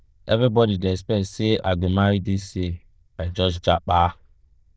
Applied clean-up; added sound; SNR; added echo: neural diffusion model UNIVERSE++.